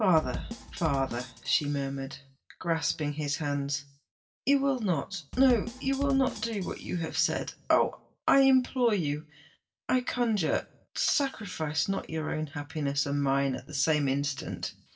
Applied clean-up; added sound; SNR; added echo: none; Bass drum / Snare drum; 11 dB; reverberation time 0.2 s.